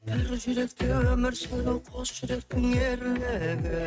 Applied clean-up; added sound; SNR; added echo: neural mask model RNNoise.